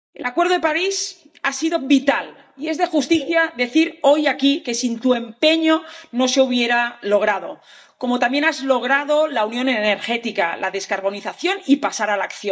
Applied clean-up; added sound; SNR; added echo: neural mask model DeepFilterNet 3.